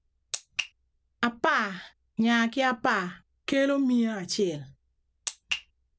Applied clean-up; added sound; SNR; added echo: none; none; none; none.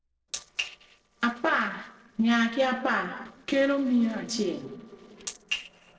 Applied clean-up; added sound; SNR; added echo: neural separator model SepFormer DNS4.